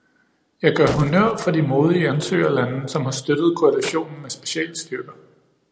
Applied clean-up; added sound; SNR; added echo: none; Clapping + Gunshot, gunfire; 16 dB; none.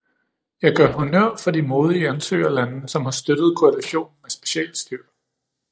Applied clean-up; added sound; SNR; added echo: neural mask model DeepFilterNet 3.